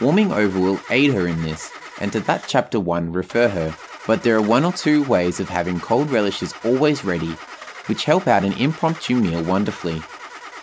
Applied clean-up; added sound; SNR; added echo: none; Engine starting / Car; 17 dB; none.